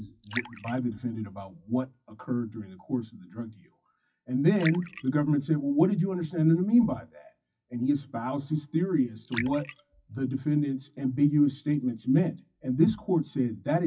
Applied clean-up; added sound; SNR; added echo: classical method WPE with log-MMSE.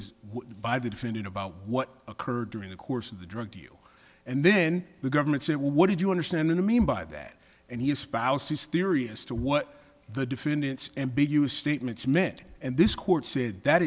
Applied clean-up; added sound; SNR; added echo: none; none; none; none.